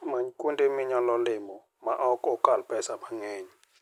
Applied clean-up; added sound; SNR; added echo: none; none; none; none.